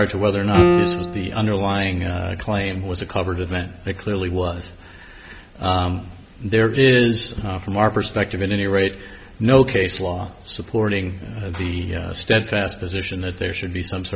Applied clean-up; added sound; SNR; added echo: none; Piano; -2 dB; none.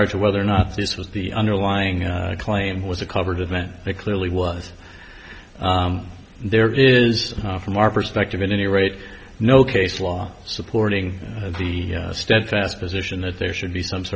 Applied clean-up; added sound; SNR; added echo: none; none; none; none.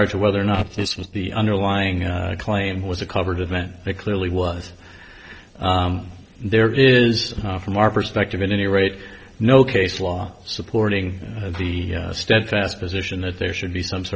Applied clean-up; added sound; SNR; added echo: neural separator model SepFormer DNS4.